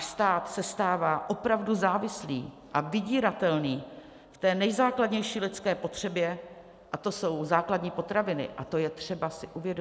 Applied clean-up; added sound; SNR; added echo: none; none; none; none.